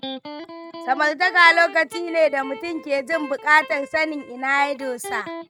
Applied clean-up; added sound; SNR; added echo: neural mask model RNNoise.